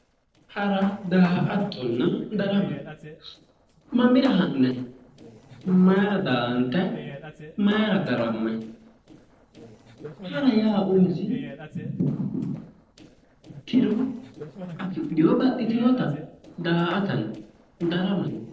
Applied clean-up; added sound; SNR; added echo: neural separator model SepFormer DNS4.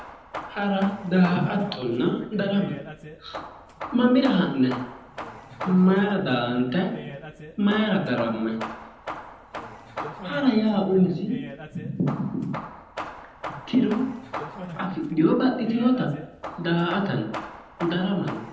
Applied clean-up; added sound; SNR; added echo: none; Hammer / Wood; 13 dB; reverberation time 0.8 s.